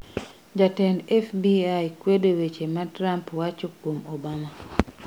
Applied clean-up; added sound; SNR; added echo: none; none; none; none.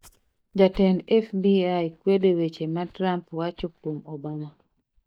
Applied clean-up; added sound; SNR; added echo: neural mask model DeepFilterNet 3.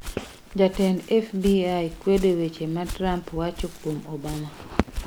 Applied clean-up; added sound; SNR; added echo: none; Walk, footsteps; 13 dB; none.